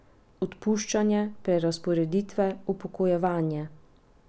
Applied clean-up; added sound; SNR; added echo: none; none; none; none.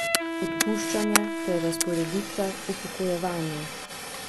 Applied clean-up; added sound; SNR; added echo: none; Wind instrument, woodwind instrument + Fire; 0 dB; none.